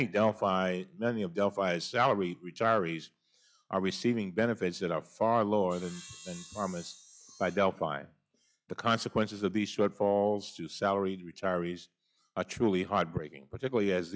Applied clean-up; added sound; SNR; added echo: classical method log-MMSE.